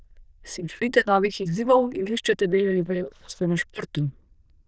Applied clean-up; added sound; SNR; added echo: neural diffusion model UNIVERSE++.